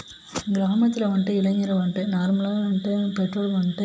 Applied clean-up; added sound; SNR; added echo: none; none; none; none.